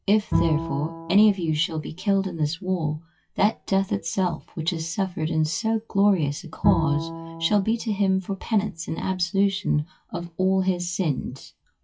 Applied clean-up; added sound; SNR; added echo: classical method WPE with log-MMSE.